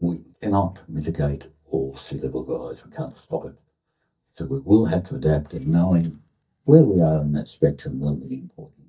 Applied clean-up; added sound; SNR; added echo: neural mask model DeepFilterNet 3.